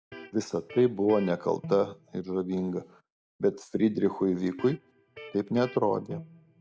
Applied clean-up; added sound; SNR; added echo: none; Electric guitar; 17 dB; none.